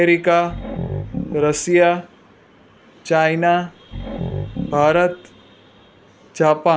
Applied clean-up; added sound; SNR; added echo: none; Growling; 11 dB; none.